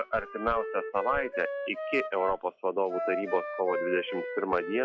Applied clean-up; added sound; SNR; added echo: classical method log-MMSE.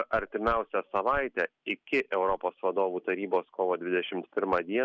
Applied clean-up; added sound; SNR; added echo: none; none; none; none.